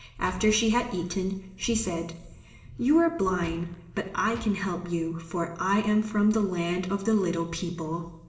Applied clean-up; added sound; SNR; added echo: none; Gunshot, gunfire; 16 dB; reverberation time 1.2 s.